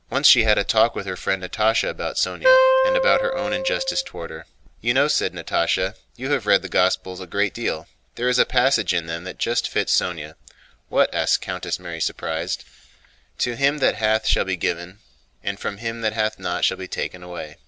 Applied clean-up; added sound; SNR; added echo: none; Wind instrument, woodwind instrument; -3 dB; none.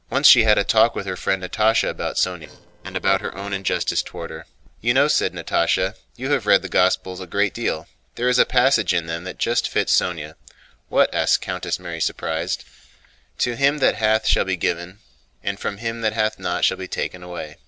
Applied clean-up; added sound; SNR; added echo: neural separator model SepFormer DNS4.